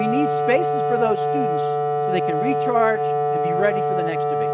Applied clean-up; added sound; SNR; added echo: neural mask model RNNoise.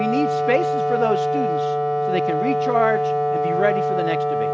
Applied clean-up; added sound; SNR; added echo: none; Wind instrument, woodwind instrument; -4 dB; none.